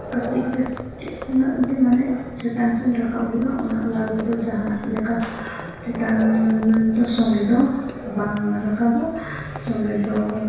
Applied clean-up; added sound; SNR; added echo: none; Livestock, farm animals, working animals; 13 dB; reverberation time 1.1 s.